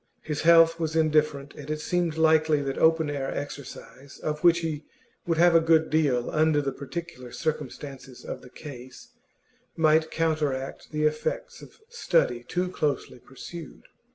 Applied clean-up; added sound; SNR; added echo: none; none; none; none.